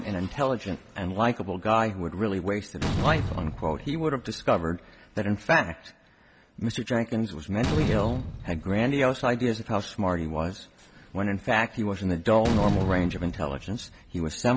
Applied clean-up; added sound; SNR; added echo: none; Slam; 8 dB; none.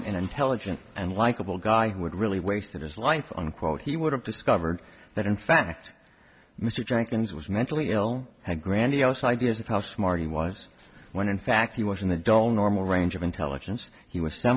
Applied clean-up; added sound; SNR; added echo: none; none; none; none.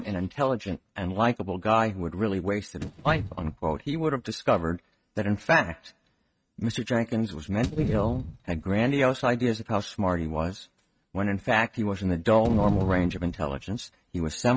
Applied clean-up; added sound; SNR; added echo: neural mask model RNNoise.